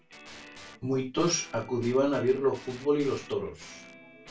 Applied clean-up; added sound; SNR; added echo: none; Guitar; 19 dB; reverberation time 0.2 s.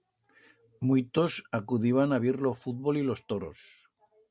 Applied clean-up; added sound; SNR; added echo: none; none; none; none.